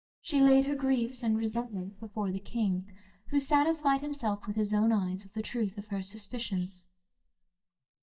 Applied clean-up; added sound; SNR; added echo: neural mask model DeepFilterNet 3.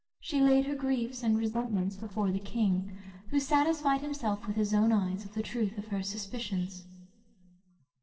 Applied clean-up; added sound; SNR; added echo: neural separator model SepFormer DNS4.